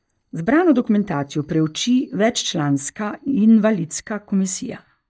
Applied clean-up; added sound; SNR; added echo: neural mask model DeepFilterNet 3.